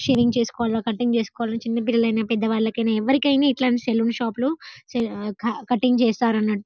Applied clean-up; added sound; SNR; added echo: none; none; none; none.